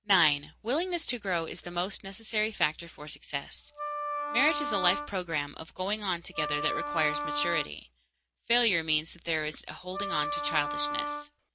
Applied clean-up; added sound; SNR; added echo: none; Wind instrument, woodwind instrument; 3 dB; none.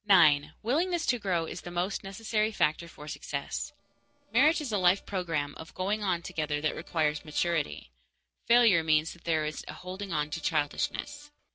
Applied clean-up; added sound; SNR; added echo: neural separator model SepFormer DNS4.